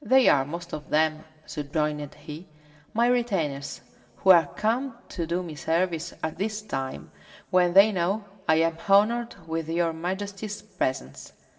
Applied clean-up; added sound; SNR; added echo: none; none; none; reverberation time 1.5 s.